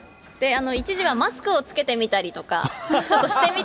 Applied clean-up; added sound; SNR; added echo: none; none; none; none.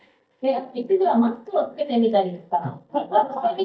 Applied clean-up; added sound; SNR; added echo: neural mask model DeepFilterNet 3.